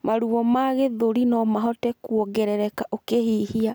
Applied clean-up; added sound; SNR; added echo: none; none; none; none.